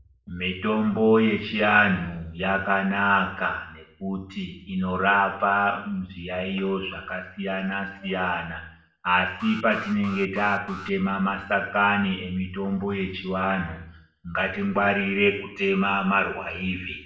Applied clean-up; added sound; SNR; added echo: none; Alarm; 14 dB; reverberation time 0.7 s.